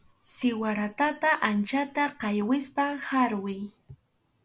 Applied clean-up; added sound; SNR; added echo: none; none; none; none.